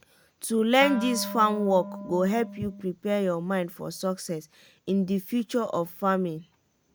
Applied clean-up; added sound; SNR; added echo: none; Wind instrument, woodwind instrument; 10 dB; none.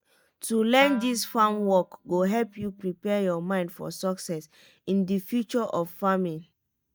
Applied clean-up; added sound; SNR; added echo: neural mask model DeepFilterNet 3.